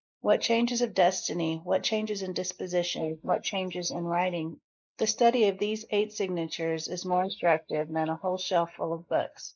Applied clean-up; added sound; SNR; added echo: neural mask model Resemble Enhance denoiser.